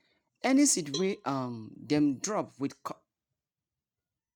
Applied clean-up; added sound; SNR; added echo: neural mask model RNNoise.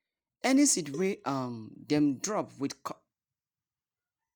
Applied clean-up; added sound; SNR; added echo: neural mask model DeepFilterNet 3.